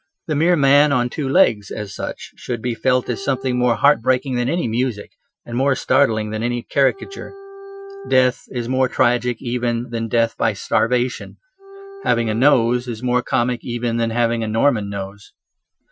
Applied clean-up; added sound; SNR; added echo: classical method Wiener filter.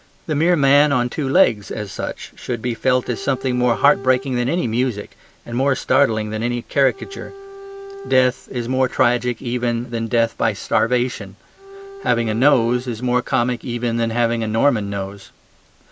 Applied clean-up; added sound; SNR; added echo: none; Bowed string instrument; 15 dB; none.